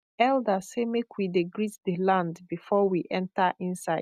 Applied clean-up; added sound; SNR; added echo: none; none; none; none.